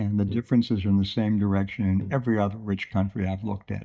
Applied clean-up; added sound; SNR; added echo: neural mask model DeepFilterNet 3.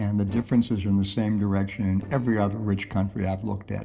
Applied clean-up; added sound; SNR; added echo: neural separator model SepFormer DNS4.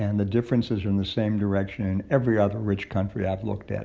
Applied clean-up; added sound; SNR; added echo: none; none; none; none.